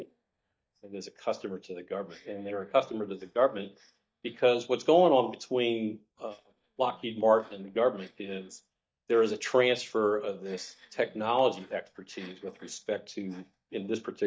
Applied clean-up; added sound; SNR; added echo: neural mask model DeepFilterNet 3.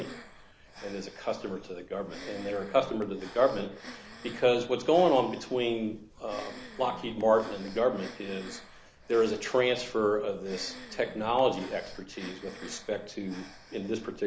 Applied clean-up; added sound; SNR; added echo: none; Breathing; 17 dB; none.